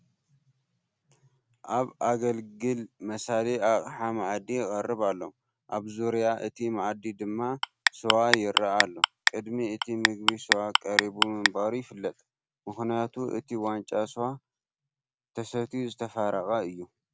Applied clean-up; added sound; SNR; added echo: none; Clock; -4 dB; none.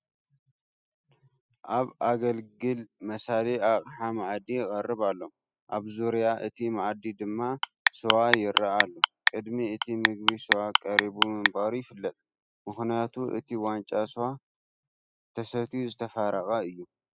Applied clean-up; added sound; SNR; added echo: classical method spectral subtraction.